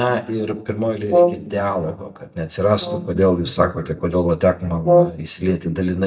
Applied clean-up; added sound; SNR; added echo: neural mask model DeepFilterNet 3.